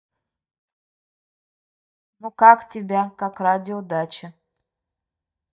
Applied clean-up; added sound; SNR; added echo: neural mask model DeepFilterNet 3.